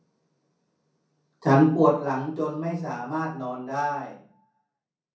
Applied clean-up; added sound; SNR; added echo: none; none; none; reverberation time 0.6 s.